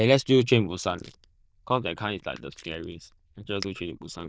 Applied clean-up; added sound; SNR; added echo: neural diffusion model UNIVERSE++.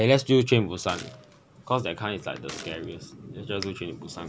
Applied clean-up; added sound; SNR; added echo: none; Gunshot, gunfire; 19 dB; none.